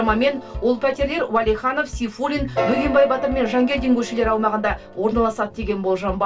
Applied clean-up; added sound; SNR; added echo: none; Piano; 12 dB; reverberation time 0.1 s.